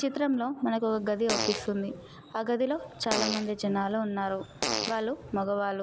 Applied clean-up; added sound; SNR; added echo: none; Fart; 5 dB; none.